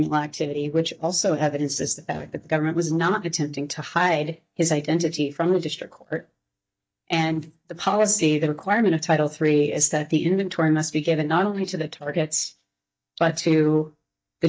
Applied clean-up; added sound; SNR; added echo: neural mask model DeepFilterNet 3.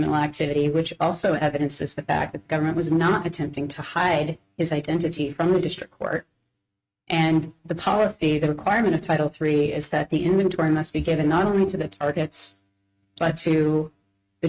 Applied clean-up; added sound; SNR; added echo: neural mask model RNNoise.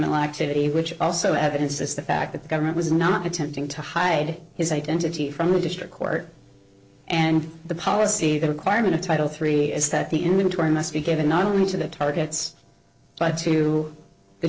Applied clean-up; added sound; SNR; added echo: neural separator model SepFormer DNS4.